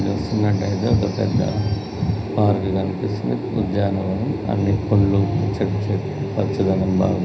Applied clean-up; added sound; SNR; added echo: none; none; none; reverberation time 0.4 s.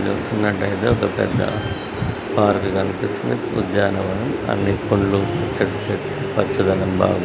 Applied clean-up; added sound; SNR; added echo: none; none; none; none.